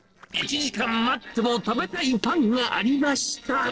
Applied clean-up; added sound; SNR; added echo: neural separator model SepFormer DNS4.